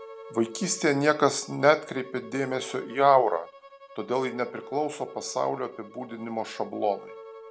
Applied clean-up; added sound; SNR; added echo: none; Bowed string instrument + Wind instrument, woodwind instrument; 18 dB; none.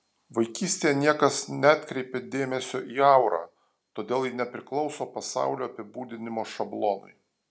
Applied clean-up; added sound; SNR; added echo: none; none; none; none.